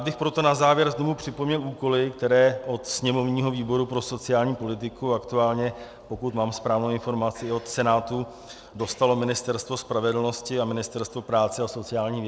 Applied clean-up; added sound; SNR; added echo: none; none; none; none.